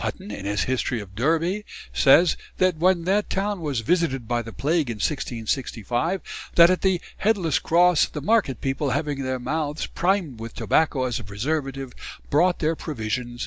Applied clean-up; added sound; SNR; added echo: none; none; none; none.